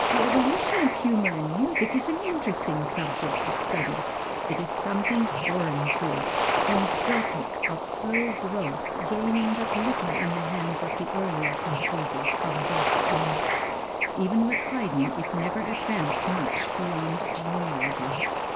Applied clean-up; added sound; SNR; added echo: none; Bird / Ocean; -2 dB; none.